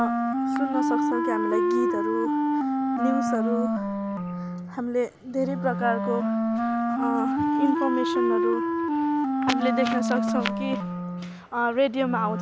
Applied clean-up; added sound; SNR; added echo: none; Wind instrument, woodwind instrument; -3 dB; none.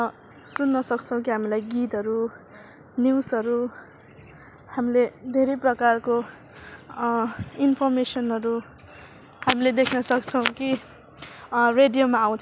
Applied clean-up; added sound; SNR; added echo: none; none; none; none.